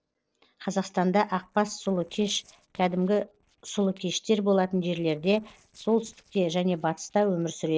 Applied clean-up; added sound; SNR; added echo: neural separator model SepFormer DNS4.